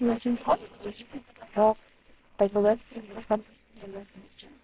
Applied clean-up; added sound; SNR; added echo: neural separator model SepFormer WHAMR!.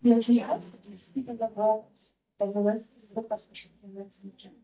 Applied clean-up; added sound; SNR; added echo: neural mask model DeepFilterNet 3.